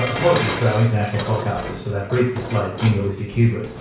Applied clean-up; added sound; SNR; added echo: none; Dishes, pots, and pans; 10 dB; reverberation time 0.6 s.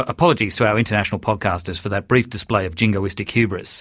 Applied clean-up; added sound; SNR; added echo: none; none; none; none.